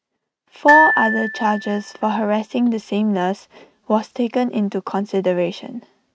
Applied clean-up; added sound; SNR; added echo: neural mask model RNNoise.